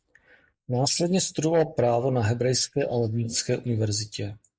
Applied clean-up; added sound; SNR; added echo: neural mask model Resemble Enhance denoiser.